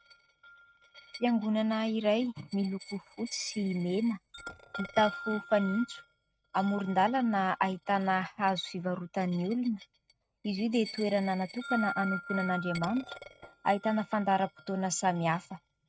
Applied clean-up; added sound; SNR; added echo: neural mask model RNNoise.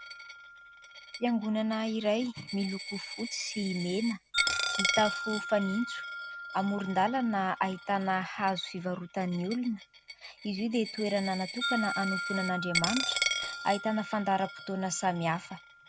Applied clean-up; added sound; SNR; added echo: none; Coin (dropping) + Wind chime; 5 dB; none.